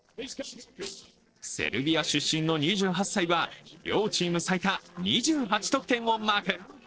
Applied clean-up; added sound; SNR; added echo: neural separator model SepFormer DNS4.